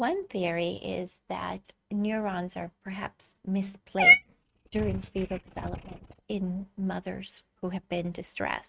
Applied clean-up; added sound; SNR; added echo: neural mask model RNNoise.